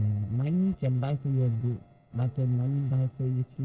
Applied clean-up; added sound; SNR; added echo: neural separator model SepFormer DNS4.